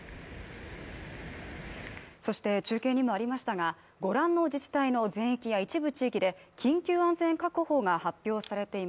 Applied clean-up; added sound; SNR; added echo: none; none; none; none.